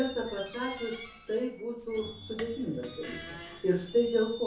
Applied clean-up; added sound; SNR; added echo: none; Squeak; 11 dB; reverberation time 0.6 s.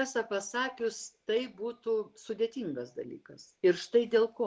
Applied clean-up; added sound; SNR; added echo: none; none; none; none.